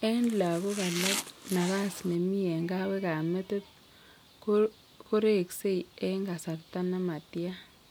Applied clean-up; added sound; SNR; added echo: none; Domestic sounds, home sounds; 7 dB; none.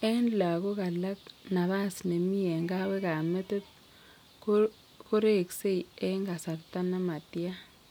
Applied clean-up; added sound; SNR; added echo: none; none; none; none.